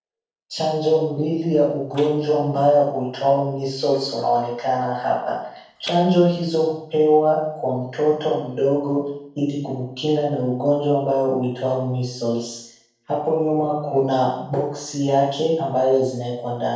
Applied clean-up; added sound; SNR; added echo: neural separator model SepFormer DNS4.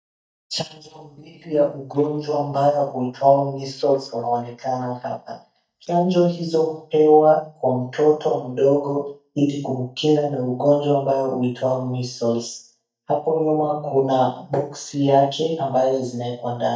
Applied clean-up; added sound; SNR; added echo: neural mask model DeepFilterNet 3.